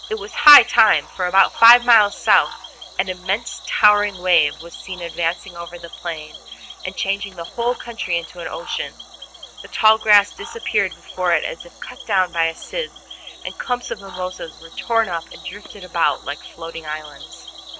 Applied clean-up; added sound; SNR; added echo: none; Cricket / Frog; 16 dB; none.